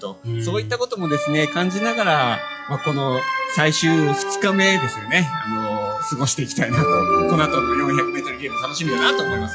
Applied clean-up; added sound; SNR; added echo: classical method log-MMSE.